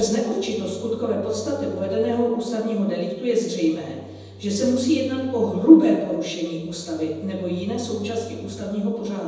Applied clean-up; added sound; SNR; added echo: none; Bowed string instrument; 19 dB; reverberation time 1.1 s.